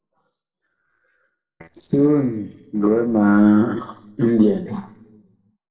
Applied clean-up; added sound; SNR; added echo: neural separator model SepFormer DNS4.